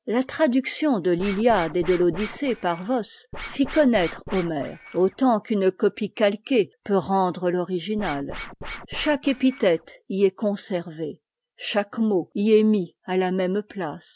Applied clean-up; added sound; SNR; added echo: none; Scratching (performance technique); 14 dB; none.